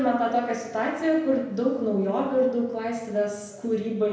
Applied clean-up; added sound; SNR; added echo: none; none; none; reverberation time 0.9 s.